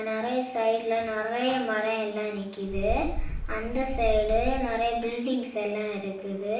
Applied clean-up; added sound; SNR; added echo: none; Bird; 7 dB; reverberation time 0.5 s.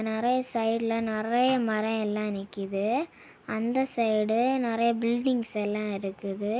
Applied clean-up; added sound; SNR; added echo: none; none; none; none.